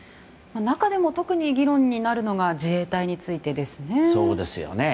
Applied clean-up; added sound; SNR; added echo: none; none; none; none.